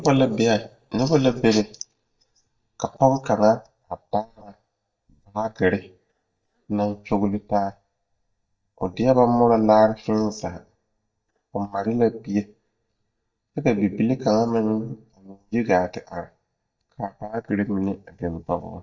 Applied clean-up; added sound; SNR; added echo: neural mask model DeepFilterNet 3.